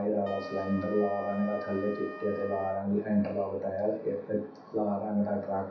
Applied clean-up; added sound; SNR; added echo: none; Wind instrument, woodwind instrument; 15 dB; reverberation time 0.7 s.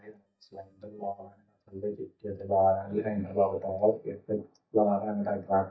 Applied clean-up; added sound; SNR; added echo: neural mask model DeepFilterNet 3.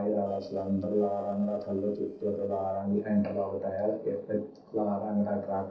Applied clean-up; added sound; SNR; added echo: neural separator model SepFormer DNS4.